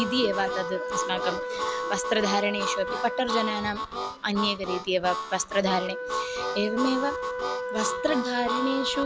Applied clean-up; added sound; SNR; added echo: none; Wind instrument, woodwind instrument + Harmonica; 2 dB; none.